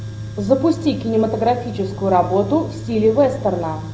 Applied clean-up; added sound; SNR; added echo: none; Tools; 11 dB; none.